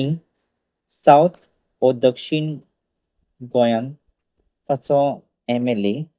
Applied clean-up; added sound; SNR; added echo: neural mask model DeepFilterNet 3.